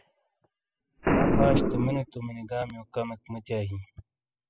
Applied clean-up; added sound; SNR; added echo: classical method spectral subtraction.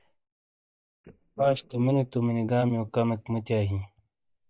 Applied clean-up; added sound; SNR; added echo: neural mask model DeepFilterNet 3.